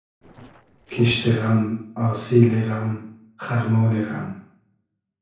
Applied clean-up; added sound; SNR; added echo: neural separator model SepFormer DNS4.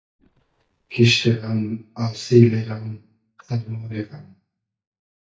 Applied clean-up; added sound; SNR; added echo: neural mask model DeepFilterNet 3.